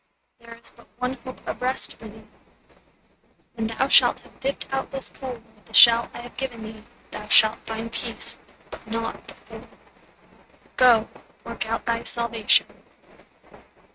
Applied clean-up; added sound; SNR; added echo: neural mask model RNNoise.